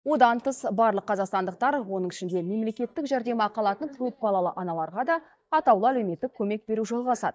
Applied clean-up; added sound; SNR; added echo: neural mask model DeepFilterNet 3.